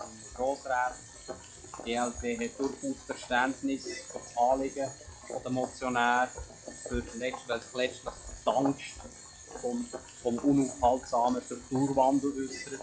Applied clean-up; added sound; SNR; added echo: classical method log-MMSE.